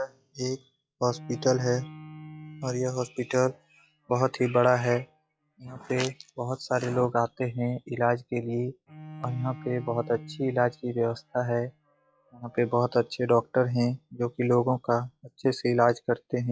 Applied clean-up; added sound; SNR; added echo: classical method log-MMSE.